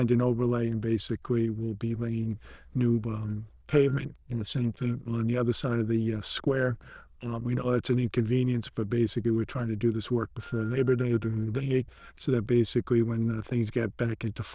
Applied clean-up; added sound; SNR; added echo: neural diffusion model UNIVERSE++.